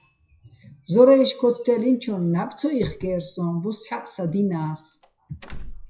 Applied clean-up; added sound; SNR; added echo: classical method WPE with log-MMSE.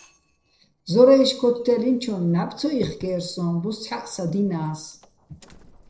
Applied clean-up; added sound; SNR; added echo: neural separator model SepFormer DNS4.